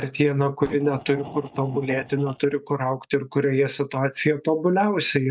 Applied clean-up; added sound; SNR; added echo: neural mask model DeepFilterNet 3.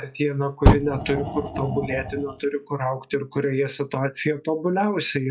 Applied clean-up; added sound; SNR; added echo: classical method log-MMSE.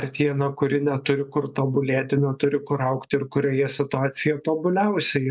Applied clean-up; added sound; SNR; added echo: none; none; none; none.